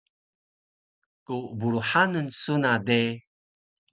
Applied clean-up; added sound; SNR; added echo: none; none; none; none.